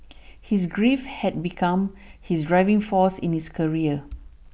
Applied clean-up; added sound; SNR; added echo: none; none; none; none.